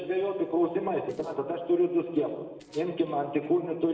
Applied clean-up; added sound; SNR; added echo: neural separator model SepFormer DNS4.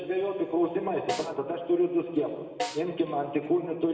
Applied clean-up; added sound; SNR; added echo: none; Snare drum; 11 dB; reverberation time 1.7 s.